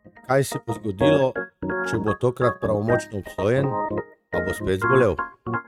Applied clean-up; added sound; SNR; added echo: neural mask model RNNoise.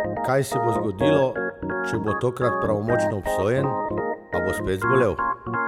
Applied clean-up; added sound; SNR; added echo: none; Organ; 0 dB; none.